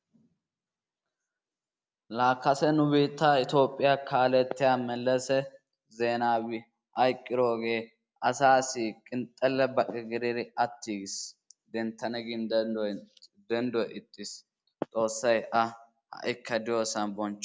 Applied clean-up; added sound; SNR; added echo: none; none; none; none.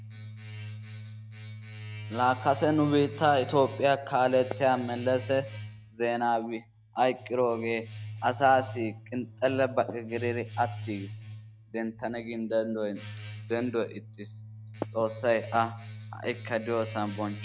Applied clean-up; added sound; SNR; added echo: none; Domestic sounds, home sounds; 12 dB; none.